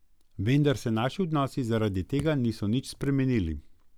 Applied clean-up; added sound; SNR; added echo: none; Raindrop / Drip; 19 dB; none.